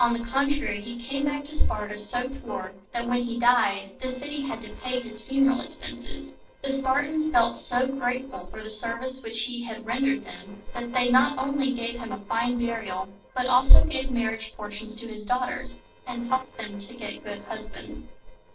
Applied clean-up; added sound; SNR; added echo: neural separator model SepFormer DNS4.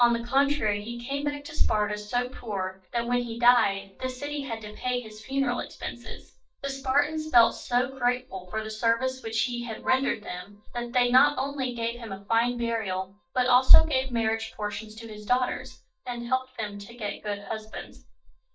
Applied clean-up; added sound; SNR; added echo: neural mask model DeepFilterNet 3.